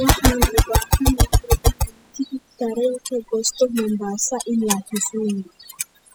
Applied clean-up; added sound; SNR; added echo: classical method spectral subtraction.